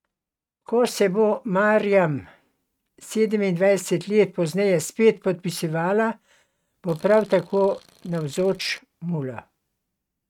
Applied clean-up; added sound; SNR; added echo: neural mask model RNNoise.